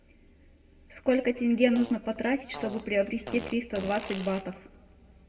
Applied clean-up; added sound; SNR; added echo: none; Fart; 13 dB; reverberation time 1.1 s.